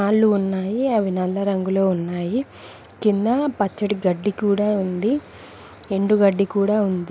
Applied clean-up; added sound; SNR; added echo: none; none; none; none.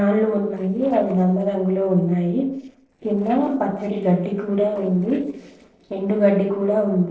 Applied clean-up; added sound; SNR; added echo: neural separator model SepFormer DNS4.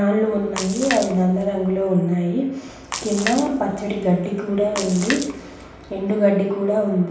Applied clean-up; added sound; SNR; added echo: none; Splash, splatter; 12 dB; reverberation time 0.9 s.